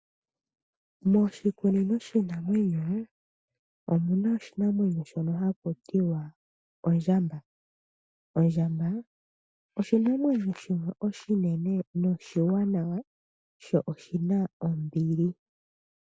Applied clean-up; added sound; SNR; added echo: none; none; none; none.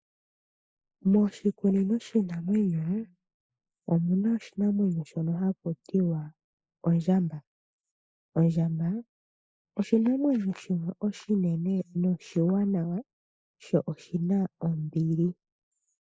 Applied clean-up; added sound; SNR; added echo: neural mask model Resemble Enhance denoiser.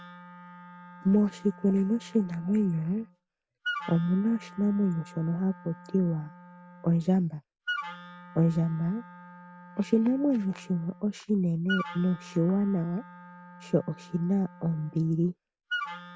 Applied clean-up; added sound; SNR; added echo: none; Wind instrument, woodwind instrument; 14 dB; none.